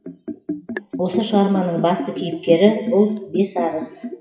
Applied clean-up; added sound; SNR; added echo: classical method WPE with log-MMSE.